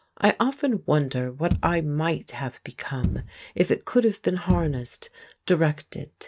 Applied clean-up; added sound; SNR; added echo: neural mask model RNNoise.